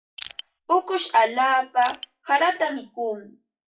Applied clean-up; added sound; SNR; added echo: classical method WPE with log-MMSE.